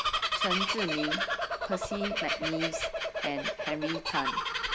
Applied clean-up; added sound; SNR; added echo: none; Bird vocalization, bird call, bird song; -4 dB; none.